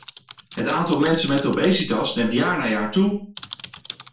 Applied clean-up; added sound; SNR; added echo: none; Typing; 18 dB; reverberation time 0.4 s.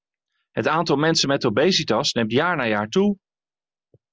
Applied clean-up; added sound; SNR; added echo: none; none; none; none.